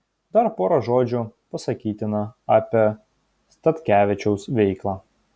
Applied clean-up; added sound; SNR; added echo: none; none; none; none.